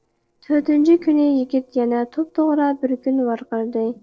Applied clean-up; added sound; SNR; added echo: neural separator model SepFormer DNS4.